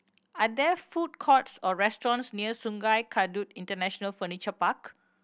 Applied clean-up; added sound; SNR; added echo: none; none; none; none.